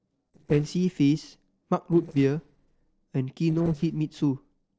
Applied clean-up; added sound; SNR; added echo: neural separator model SepFormer DNS4.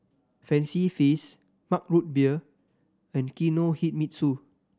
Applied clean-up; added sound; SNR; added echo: none; none; none; none.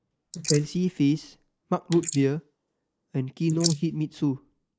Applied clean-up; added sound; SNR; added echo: neural mask model Resemble Enhance denoiser.